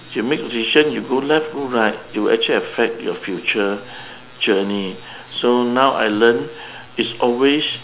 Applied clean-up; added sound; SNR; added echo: none; none; none; none.